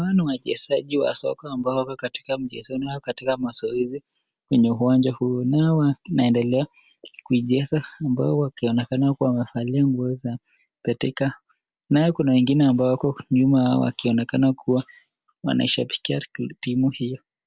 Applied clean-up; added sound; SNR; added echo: none; none; none; none.